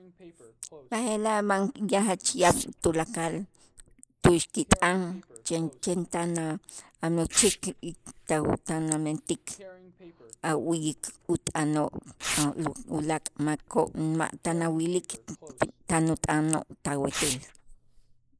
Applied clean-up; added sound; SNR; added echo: neural mask model Resemble Enhance denoiser.